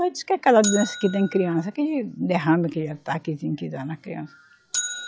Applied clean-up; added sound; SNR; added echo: classical method log-MMSE.